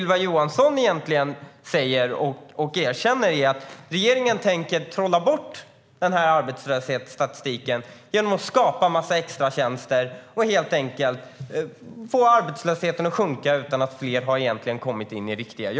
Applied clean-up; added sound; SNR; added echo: none; none; none; none.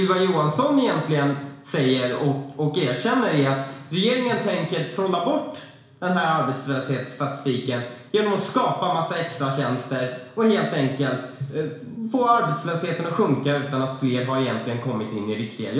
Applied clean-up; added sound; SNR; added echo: none; none; none; reverberation time 0.7 s.